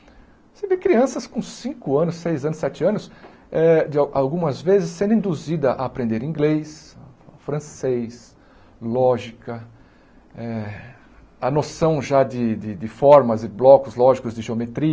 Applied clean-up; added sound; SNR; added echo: none; none; none; none.